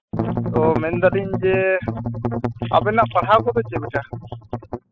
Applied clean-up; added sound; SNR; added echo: classical method spectral subtraction.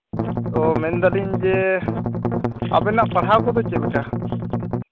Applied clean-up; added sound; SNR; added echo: none; Strum; 1 dB; none.